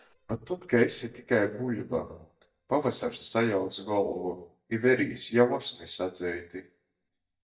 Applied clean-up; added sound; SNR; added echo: neural mask model DeepFilterNet 3.